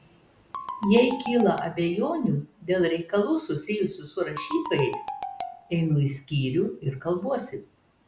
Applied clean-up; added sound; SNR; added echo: none; Marimba, xylophone; 10 dB; none.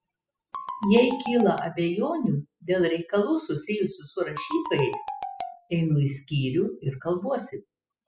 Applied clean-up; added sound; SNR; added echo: classical method spectral subtraction.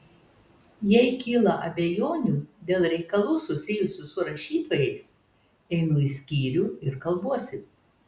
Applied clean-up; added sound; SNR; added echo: none; none; none; none.